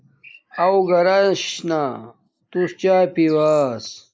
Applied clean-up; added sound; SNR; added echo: neural mask model Resemble Enhance denoiser.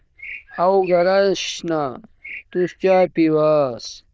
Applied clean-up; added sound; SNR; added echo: neural diffusion model UNIVERSE++.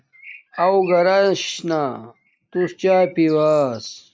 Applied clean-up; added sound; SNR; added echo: neural mask model RNNoise.